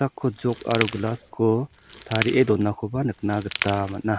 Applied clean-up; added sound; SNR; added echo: none; Crackle; 11 dB; none.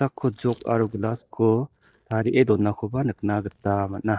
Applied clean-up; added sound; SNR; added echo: neural mask model DeepFilterNet 3.